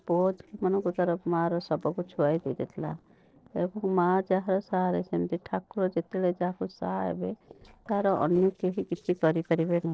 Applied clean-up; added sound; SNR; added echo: neural separator model SepFormer DNS4.